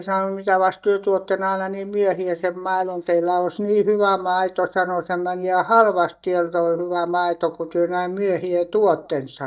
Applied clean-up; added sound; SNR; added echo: neural mask model DeepFilterNet 3.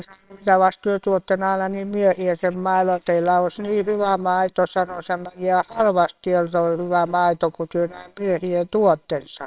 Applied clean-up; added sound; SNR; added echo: neural separator model SepFormer WHAMR!.